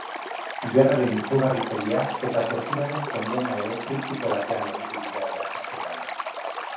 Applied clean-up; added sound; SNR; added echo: none; Stream; 5 dB; reverberation time 0.7 s.